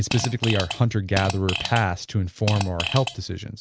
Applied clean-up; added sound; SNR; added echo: none; Fart; 7 dB; none.